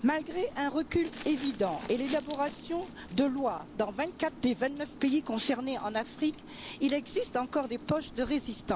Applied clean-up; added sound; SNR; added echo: none; Glass + Rain; 15 dB; none.